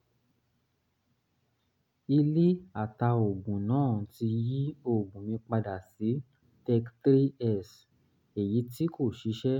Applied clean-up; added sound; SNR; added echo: none; none; none; none.